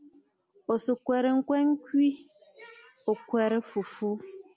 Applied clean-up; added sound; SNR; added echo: none; none; none; none.